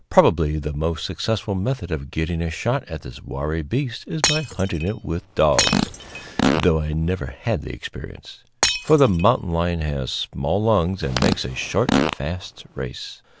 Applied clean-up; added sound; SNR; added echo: none; Shatter + Fart; 2 dB; none.